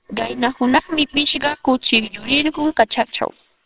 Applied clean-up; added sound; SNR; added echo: neural separator model SepFormer WHAMR!.